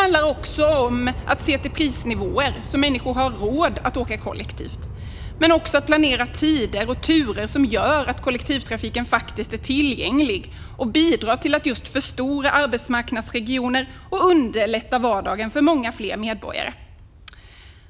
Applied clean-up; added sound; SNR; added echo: none; Aircraft; 13 dB; none.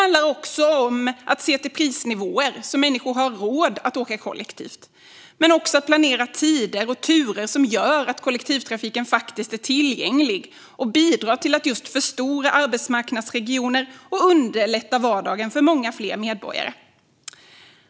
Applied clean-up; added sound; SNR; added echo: none; none; none; none.